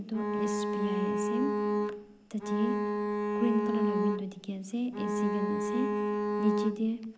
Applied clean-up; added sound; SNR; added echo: none; Bowed string instrument; -3 dB; none.